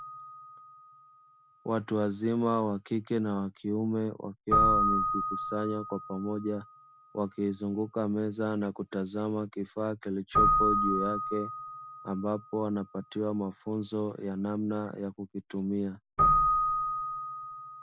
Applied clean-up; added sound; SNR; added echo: none; Keyboard (musical); 0 dB; none.